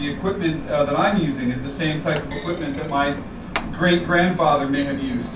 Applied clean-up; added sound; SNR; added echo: none; Thump, thud; 12 dB; reverberation time 0.3 s.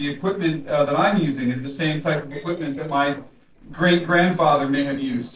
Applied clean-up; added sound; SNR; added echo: neural separator model SepFormer DNS4.